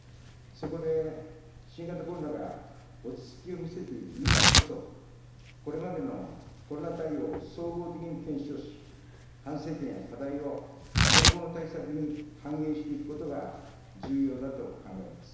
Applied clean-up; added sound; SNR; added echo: none; Tearing; -4 dB; reverberation time 1.0 s.